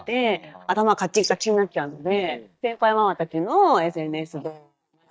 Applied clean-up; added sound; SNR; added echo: neural mask model DeepFilterNet 3.